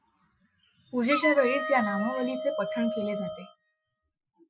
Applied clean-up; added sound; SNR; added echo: classical method Wiener filter.